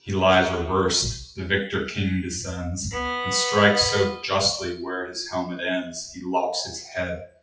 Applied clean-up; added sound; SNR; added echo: classical method WPE with log-MMSE.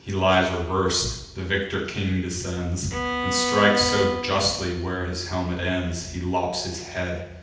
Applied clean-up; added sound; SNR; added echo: none; Bowed string instrument; 3 dB; reverberation time 0.8 s.